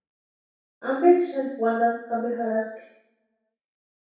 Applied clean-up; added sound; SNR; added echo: none; none; none; reverberation time 0.7 s.